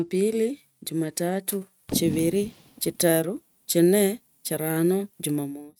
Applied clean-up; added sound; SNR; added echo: neural mask model RNNoise.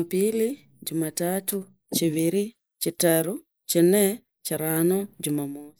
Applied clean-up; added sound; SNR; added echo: neural mask model Resemble Enhance denoiser.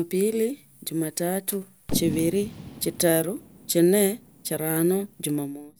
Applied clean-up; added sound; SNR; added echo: none; Fireworks; 13 dB; none.